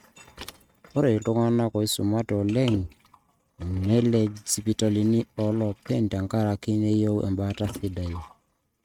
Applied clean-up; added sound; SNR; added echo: neural mask model RNNoise.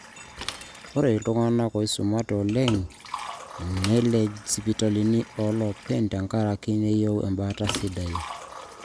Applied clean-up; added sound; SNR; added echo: none; Liquid + Mechanisms / Bicycle; 14 dB; none.